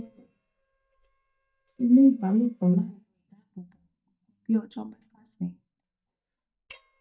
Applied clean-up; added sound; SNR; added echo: neural mask model DeepFilterNet 3.